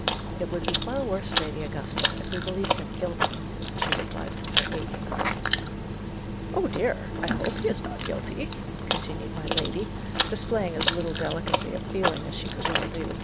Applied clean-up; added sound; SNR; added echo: none; Chewing, mastication; -3 dB; none.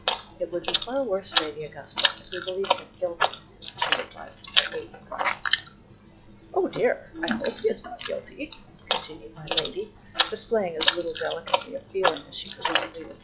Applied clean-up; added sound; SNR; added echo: classical method log-MMSE.